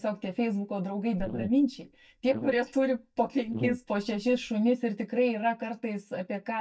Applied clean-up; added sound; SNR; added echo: neural mask model DeepFilterNet 3.